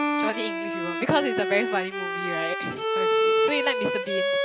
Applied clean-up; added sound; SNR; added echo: none; Bowed string instrument; -3 dB; none.